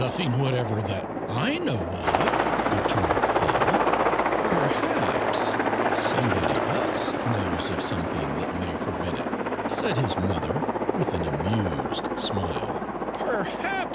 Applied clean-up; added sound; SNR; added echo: none; Aircraft; -4 dB; none.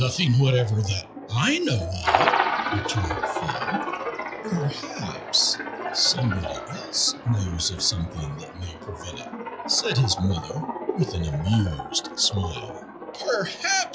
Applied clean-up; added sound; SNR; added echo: classical method log-MMSE.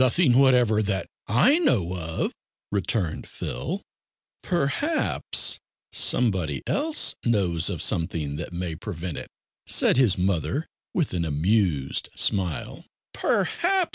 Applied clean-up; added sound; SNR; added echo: none; none; none; none.